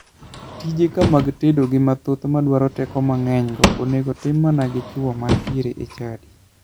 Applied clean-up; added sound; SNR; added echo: none; Drawer open or close / Wood; 7 dB; none.